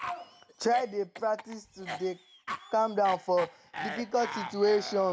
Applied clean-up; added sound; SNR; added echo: none; Cough; 11 dB; none.